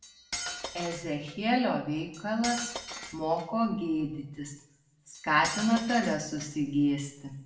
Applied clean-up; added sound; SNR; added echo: none; Cutlery, silverware; 10 dB; reverberation time 0.6 s.